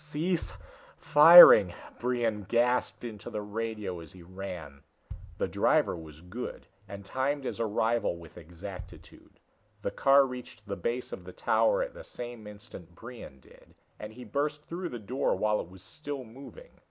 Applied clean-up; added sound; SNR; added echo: none; Bass drum; 19 dB; none.